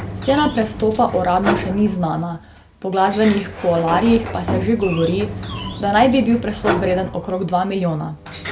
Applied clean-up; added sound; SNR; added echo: none; Sliding door; 9 dB; none.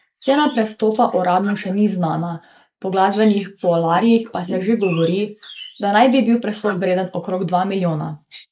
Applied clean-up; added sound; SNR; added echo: neural mask model Resemble Enhance denoiser.